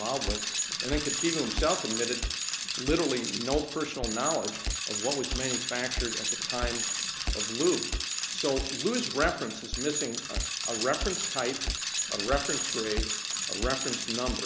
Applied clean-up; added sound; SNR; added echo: none; Bicycle; 0 dB; none.